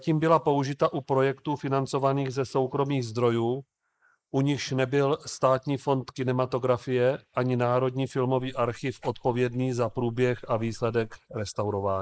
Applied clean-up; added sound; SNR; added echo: neural mask model Resemble Enhance denoiser.